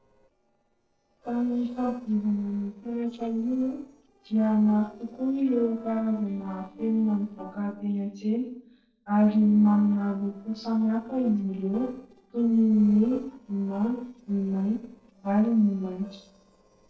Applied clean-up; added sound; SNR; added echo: neural separator model SepFormer DNS4.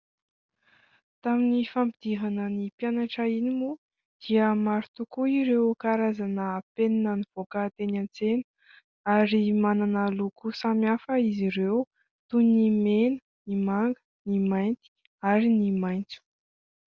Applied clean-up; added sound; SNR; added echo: none; none; none; none.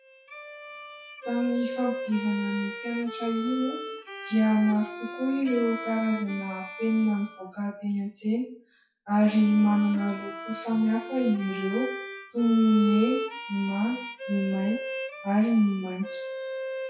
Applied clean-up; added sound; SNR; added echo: classical method WPE with log-MMSE.